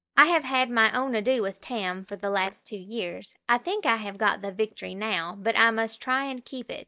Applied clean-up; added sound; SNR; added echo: neural mask model DeepFilterNet 3.